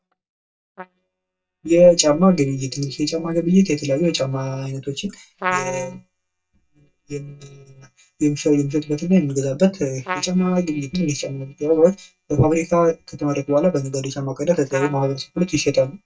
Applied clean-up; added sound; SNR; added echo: neural mask model DeepFilterNet 3.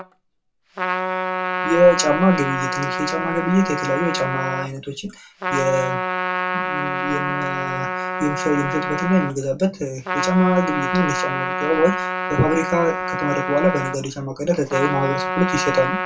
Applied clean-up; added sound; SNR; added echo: none; Trumpet; 3 dB; reverberation time 0.2 s.